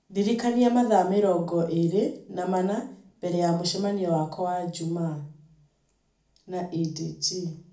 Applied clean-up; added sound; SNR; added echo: none; none; none; reverberation time 0.4 s.